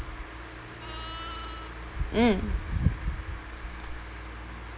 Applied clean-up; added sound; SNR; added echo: none; Livestock, farm animals, working animals + Bird; 15 dB; none.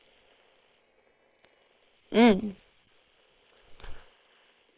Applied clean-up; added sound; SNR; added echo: neural separator model SepFormer WHAM!.